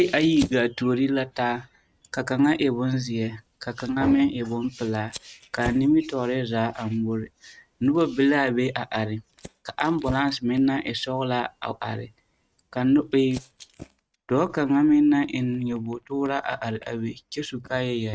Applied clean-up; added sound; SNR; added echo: neural mask model RNNoise.